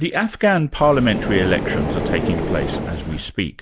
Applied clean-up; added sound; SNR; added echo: none; Car; 3 dB; none.